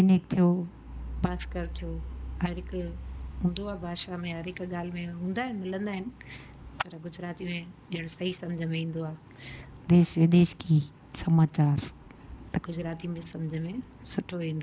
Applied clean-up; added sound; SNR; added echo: none; none; none; none.